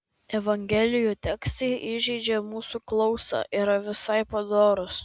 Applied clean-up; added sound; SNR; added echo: none; none; none; none.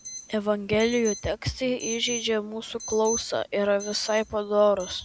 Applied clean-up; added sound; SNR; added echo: none; Alarm; 14 dB; none.